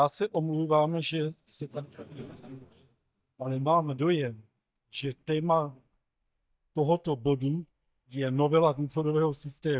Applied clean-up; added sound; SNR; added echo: neural mask model DeepFilterNet 3.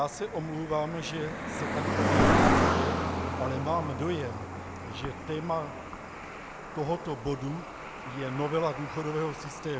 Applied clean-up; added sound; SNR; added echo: none; Cricket; -3 dB; none.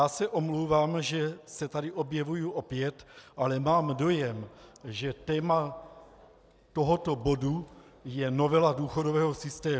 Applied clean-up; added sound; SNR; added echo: none; none; none; none.